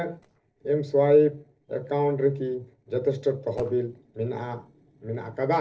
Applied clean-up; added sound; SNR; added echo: neural separator model SepFormer DNS4.